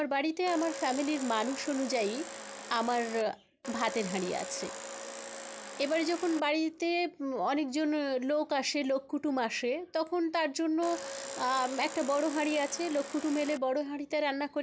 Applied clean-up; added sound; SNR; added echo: none; Domestic sounds, home sounds; 10 dB; none.